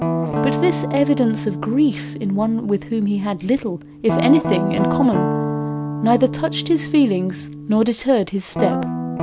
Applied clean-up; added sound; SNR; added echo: none; Guitar; 4 dB; none.